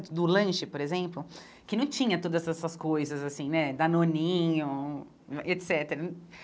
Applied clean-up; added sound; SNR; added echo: none; none; none; none.